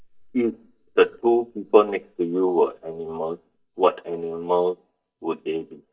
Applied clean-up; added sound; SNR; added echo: neural mask model DeepFilterNet 3.